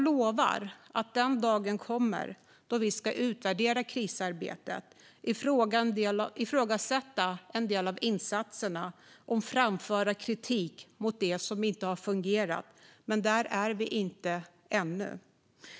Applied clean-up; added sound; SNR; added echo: none; none; none; none.